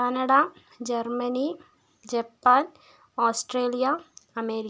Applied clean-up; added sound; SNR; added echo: none; none; none; none.